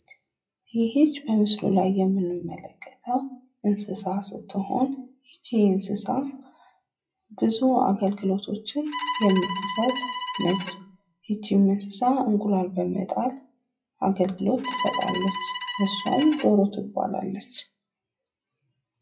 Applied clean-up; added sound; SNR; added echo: classical method WPE with log-MMSE.